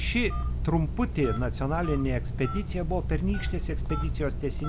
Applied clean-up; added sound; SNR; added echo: none; Telephone; 0 dB; none.